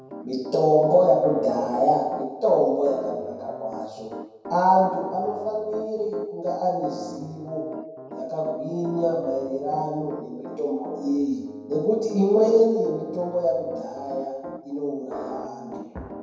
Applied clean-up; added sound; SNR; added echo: none; Piano; 15 dB; reverberation time 1.1 s.